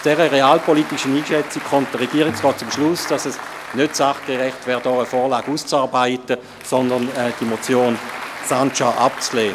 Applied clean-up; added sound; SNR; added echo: none; Applause; 13 dB; none.